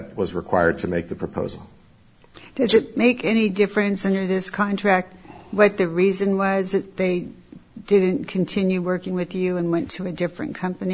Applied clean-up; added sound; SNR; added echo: none; none; none; none.